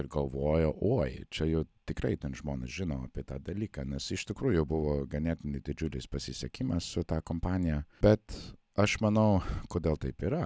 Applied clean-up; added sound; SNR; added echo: none; none; none; none.